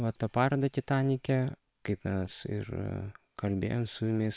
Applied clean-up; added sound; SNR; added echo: neural separator model SepFormer WHAM!.